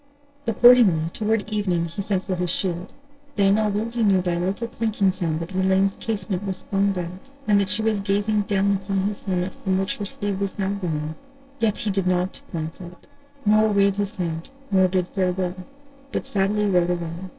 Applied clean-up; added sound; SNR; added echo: neural separator model SepFormer DNS4.